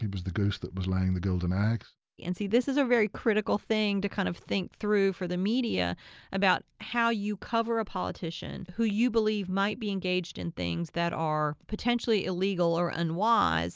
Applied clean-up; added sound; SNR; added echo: none; none; none; none.